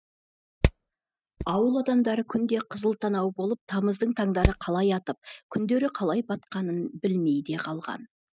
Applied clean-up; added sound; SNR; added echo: neural mask model RNNoise.